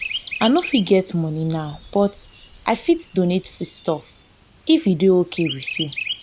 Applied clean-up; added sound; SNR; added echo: none; Chirp, tweet; 12 dB; none.